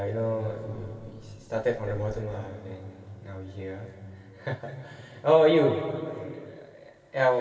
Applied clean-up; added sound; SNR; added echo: none; Insect; 20 dB; reverberation time 2.5 s.